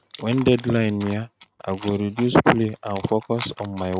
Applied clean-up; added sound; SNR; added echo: neural mask model RNNoise.